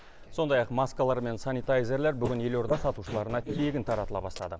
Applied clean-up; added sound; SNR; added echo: neural mask model Resemble Enhance denoiser.